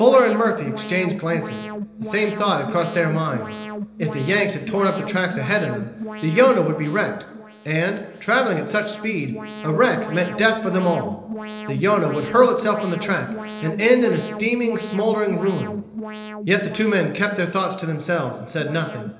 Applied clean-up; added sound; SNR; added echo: none; Alarm; 11 dB; reverberation time 1.0 s.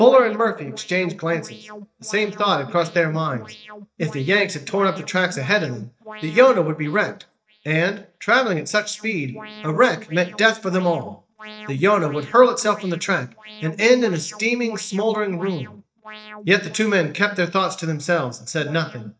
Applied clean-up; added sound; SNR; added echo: neural mask model DeepFilterNet 3.